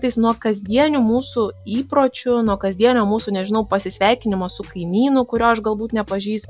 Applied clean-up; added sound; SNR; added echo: none; none; none; none.